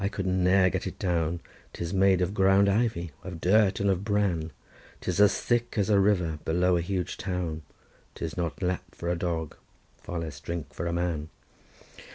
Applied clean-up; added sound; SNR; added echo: none; none; none; none.